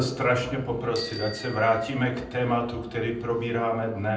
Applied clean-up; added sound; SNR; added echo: none; Bicycle bell; 17 dB; reverberation time 0.6 s.